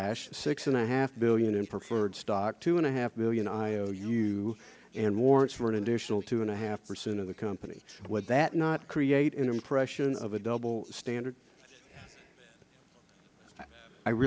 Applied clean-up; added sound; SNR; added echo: none; none; none; none.